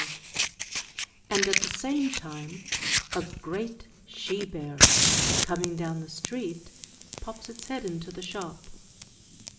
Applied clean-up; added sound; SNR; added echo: none; Fire; -5 dB; reverberation time 1.3 s.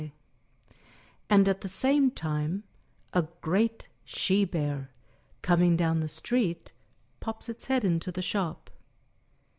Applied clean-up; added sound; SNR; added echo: none; none; none; none.